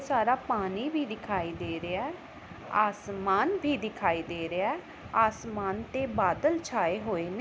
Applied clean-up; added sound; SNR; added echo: none; none; none; none.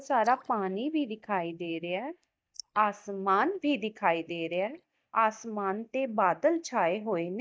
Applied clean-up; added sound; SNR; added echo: neural mask model DeepFilterNet 3.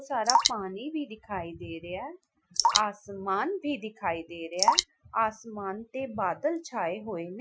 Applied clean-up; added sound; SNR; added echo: classical method Wiener filter.